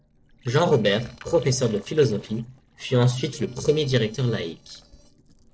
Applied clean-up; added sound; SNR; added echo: neural separator model SepFormer DNS4.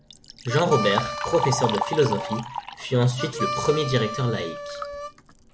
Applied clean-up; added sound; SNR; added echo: none; Liquid + Harmonica; 5 dB; none.